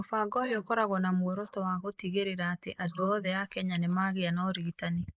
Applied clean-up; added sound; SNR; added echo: neural mask model Resemble Enhance denoiser.